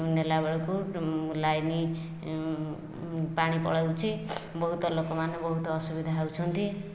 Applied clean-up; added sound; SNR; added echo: none; none; none; none.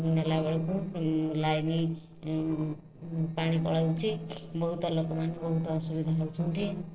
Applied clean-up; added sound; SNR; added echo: neural separator model SepFormer DNS4.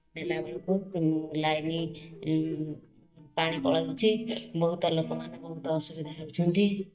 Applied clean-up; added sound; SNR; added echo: neural mask model DeepFilterNet 3.